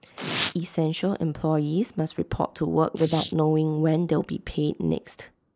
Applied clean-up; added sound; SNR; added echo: neural mask model Resemble Enhance denoiser.